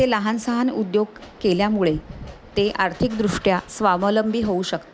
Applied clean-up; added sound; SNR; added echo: none; none; none; none.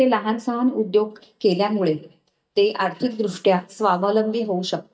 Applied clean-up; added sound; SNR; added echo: neural mask model DeepFilterNet 3.